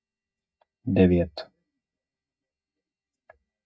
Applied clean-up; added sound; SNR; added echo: neural mask model DeepFilterNet 3.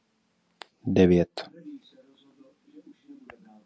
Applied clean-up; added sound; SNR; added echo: none; none; none; none.